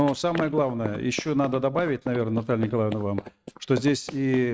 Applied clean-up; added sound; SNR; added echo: neural mask model RNNoise.